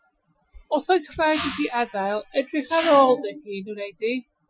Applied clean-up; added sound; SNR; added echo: classical method Wiener filter.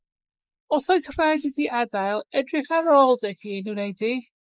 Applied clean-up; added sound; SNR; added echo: neural mask model Resemble Enhance denoiser.